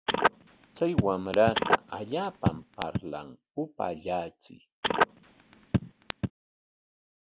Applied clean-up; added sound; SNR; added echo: none; Telephone; -3 dB; none.